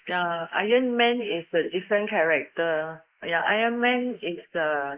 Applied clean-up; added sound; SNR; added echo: neural mask model Resemble Enhance denoiser.